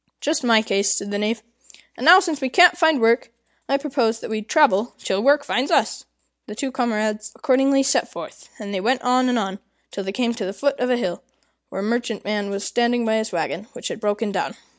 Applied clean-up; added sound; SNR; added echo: none; none; none; none.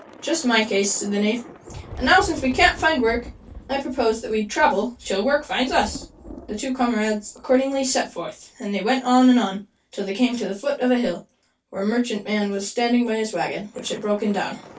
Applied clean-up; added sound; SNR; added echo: none; Thunder / Rain; 19 dB; reverberation time 0.1 s.